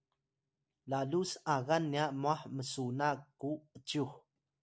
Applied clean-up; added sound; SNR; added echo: none; none; none; none.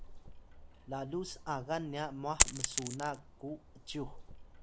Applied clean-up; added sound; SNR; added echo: none; Coin (dropping); -3 dB; none.